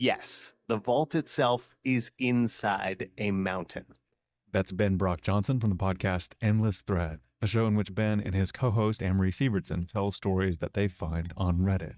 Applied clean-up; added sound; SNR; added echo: neural mask model DeepFilterNet 3.